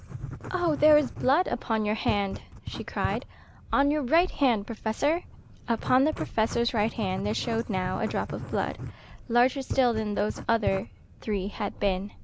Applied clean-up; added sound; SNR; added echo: none; Writing; 11 dB; none.